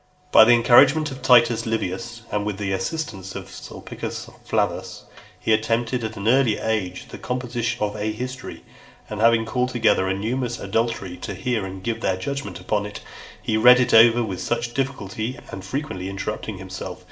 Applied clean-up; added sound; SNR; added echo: none; none; none; reverberation time 1.4 s.